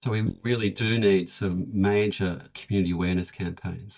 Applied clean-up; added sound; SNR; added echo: neural mask model DeepFilterNet 3.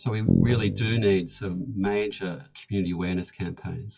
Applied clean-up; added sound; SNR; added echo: classical method WPE with log-MMSE.